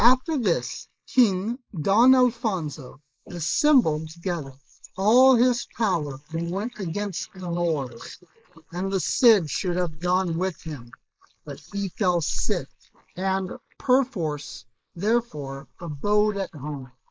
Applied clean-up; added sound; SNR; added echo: neural mask model Resemble Enhance denoiser.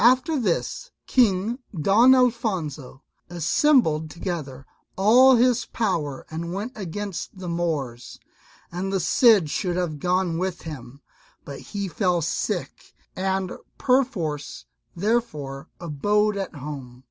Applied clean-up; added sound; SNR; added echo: none; none; none; none.